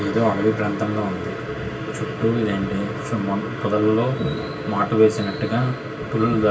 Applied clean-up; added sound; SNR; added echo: none; none; none; reverberation time 0.2 s.